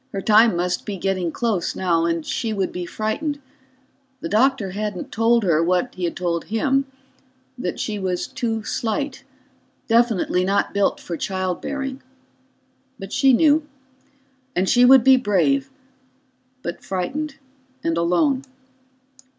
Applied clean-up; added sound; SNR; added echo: none; none; none; none.